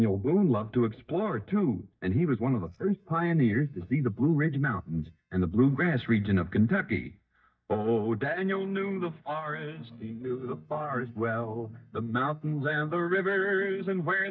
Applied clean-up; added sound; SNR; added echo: neural mask model DeepFilterNet 3.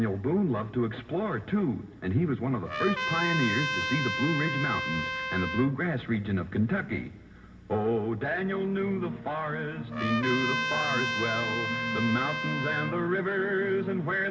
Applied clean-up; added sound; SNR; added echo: none; Trumpet; 3 dB; reverberation time 1.9 s.